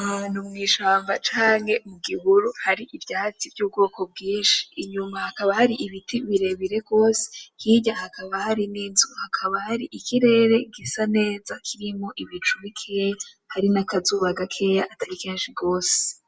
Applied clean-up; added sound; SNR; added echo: none; none; none; none.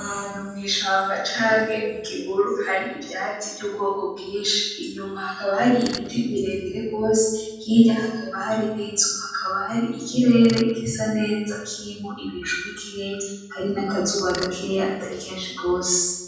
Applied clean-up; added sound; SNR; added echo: none; Mechanisms; 12 dB; reverberation time 1.2 s.